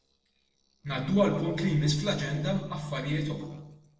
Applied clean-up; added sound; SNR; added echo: neural separator model SepFormer DNS4.